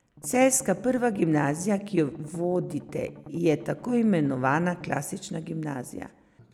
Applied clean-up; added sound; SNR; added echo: none; Strum; 19 dB; none.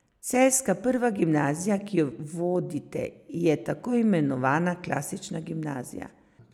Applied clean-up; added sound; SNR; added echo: none; none; none; none.